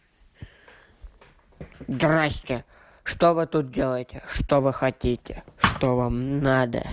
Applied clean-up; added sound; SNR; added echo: none; Thump, thud; -1 dB; none.